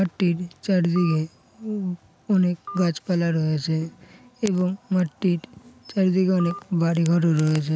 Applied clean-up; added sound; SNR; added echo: none; Telephone; 19 dB; none.